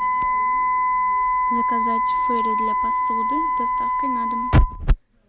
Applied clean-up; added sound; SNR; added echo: none; Wind instrument, woodwind instrument; -4 dB; none.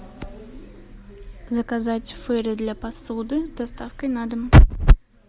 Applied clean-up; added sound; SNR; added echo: none; none; none; none.